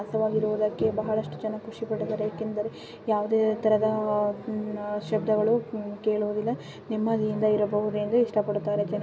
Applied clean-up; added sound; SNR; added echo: none; none; none; none.